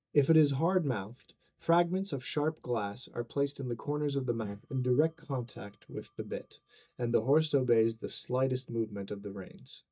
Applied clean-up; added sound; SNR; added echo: neural mask model DeepFilterNet 3.